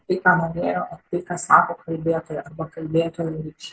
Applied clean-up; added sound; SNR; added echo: none; none; none; none.